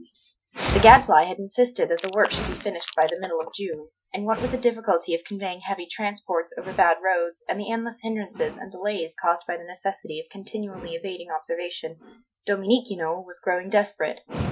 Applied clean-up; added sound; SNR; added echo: classical method Wiener filter.